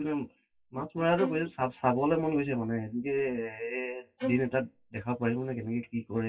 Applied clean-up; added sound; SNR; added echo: classical method WPE with log-MMSE.